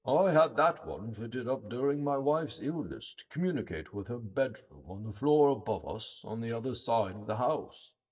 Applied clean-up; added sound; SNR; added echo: neural mask model DeepFilterNet 3.